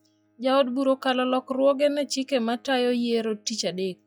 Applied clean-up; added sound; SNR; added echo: classical method log-MMSE.